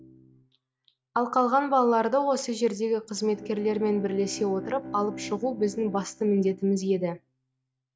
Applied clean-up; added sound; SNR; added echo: neural mask model RNNoise.